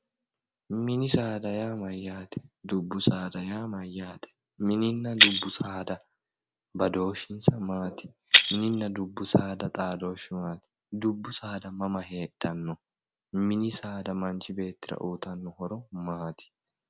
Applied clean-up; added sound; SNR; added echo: none; Shatter; -3 dB; none.